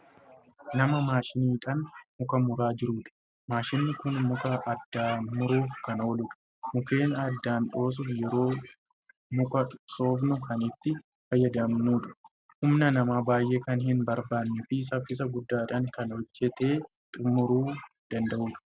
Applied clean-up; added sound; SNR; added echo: none; none; none; none.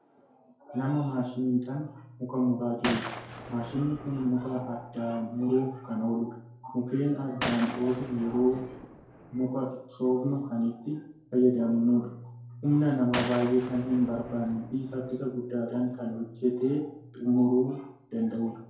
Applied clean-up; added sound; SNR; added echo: none; Gunshot, gunfire; 12 dB; reverberation time 2.3 s.